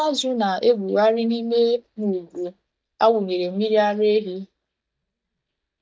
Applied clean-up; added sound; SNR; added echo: neural mask model DeepFilterNet 3.